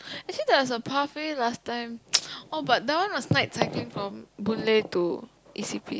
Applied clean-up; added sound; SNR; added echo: none; none; none; none.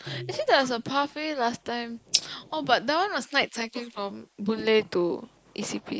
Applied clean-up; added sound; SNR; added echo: neural mask model Resemble Enhance denoiser.